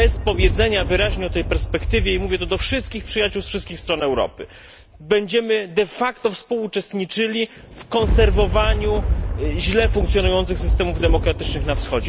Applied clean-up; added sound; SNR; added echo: none; Thunder; 1 dB; none.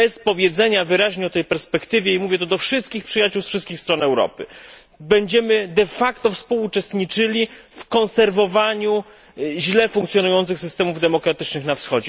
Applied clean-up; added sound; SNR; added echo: none; none; none; none.